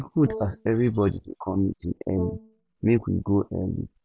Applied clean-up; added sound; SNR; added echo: none; Brass instrument; 17 dB; none.